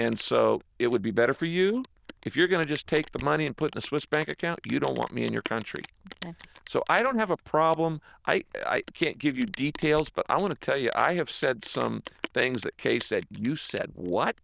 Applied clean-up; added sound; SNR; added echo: neural diffusion model UNIVERSE++.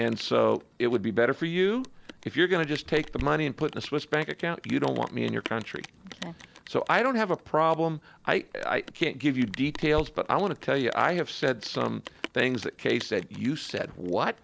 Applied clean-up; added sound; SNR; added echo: none; Rain; 17 dB; none.